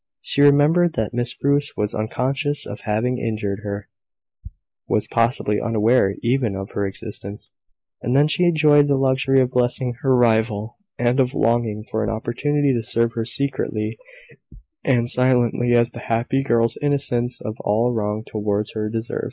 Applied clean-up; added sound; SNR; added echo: neural mask model Resemble Enhance denoiser.